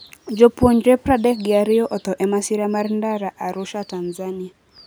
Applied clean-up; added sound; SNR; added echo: none; none; none; none.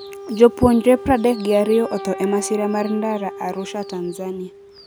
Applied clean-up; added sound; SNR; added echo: none; Wind instrument, woodwind instrument; 14 dB; none.